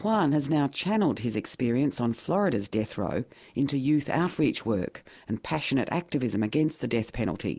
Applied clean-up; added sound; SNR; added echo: none; none; none; none.